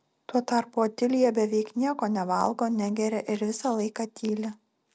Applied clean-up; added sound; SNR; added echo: none; none; none; none.